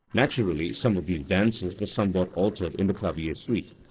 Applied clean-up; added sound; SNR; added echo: neural separator model SepFormer DNS4.